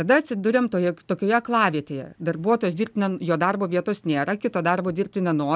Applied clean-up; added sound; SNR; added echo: none; none; none; none.